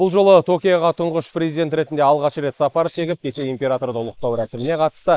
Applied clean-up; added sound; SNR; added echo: neural mask model Resemble Enhance denoiser.